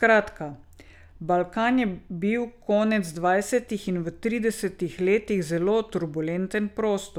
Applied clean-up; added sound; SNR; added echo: none; none; none; none.